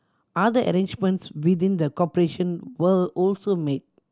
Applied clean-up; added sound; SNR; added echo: none; none; none; none.